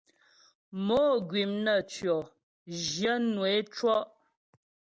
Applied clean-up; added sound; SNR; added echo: none; none; none; none.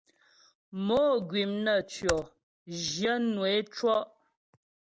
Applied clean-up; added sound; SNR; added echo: none; Computer keyboard; 11 dB; none.